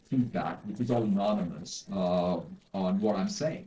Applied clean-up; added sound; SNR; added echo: neural separator model SepFormer DNS4.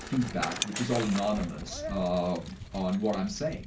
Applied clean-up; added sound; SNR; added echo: none; Bicycle; 8 dB; reverberation time 0.2 s.